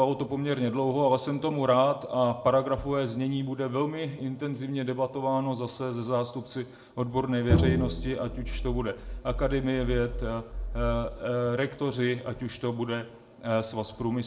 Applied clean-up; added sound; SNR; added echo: none; Bowed string instrument; 2 dB; reverberation time 0.5 s.